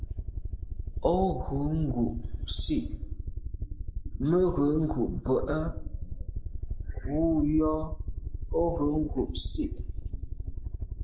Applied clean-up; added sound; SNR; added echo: neural mask model Resemble Enhance denoiser.